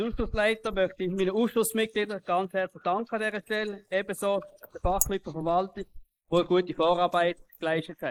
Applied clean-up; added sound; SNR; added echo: neural mask model Resemble Enhance denoiser.